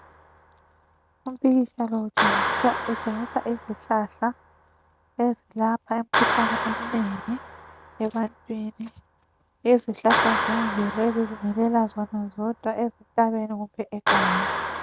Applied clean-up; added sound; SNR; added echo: none; Clapping; 3 dB; none.